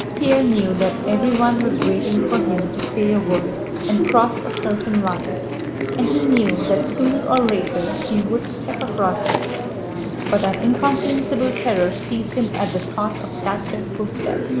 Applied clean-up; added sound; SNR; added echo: none; Chewing, mastication; 3 dB; none.